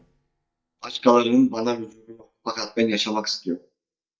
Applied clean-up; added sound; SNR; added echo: neural mask model DeepFilterNet 3.